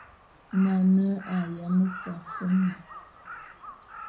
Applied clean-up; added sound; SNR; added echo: none; Crow; 16 dB; reverberation time 0.5 s.